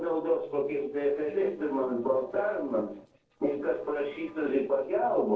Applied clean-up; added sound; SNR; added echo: neural separator model SepFormer DNS4.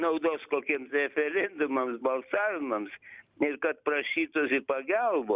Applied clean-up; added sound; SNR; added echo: none; none; none; none.